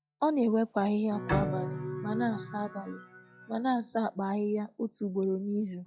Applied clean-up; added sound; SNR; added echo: classical method log-MMSE.